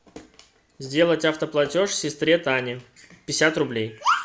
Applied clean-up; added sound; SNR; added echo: none; none; none; none.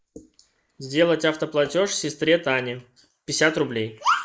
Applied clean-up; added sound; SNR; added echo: neural mask model Resemble Enhance denoiser.